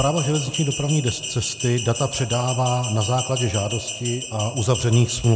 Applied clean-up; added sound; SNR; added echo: none; Bell; 9 dB; none.